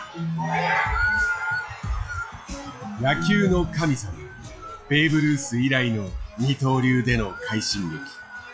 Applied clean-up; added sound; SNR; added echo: classical method log-MMSE.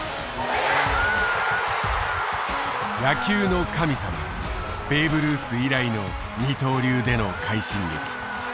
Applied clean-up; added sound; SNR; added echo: none; none; none; none.